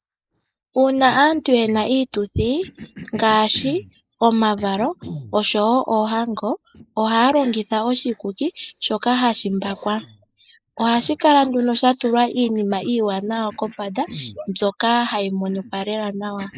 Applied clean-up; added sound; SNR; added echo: neural mask model Resemble Enhance denoiser.